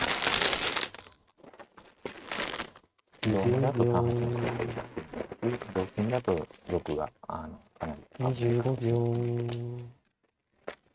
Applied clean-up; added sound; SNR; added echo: neural mask model RNNoise.